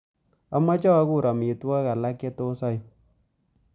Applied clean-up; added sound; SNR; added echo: none; none; none; none.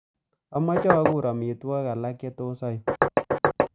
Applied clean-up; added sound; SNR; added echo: neural mask model RNNoise.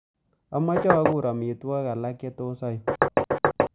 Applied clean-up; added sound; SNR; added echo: none; Knock; -5 dB; none.